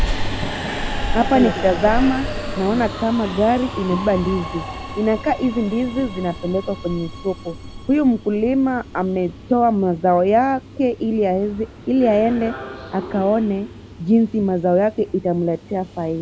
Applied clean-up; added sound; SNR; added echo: none; Subway, metro, underground; 8 dB; none.